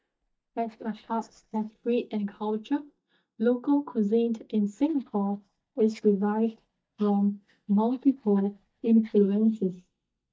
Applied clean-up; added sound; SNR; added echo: neural mask model DeepFilterNet 3.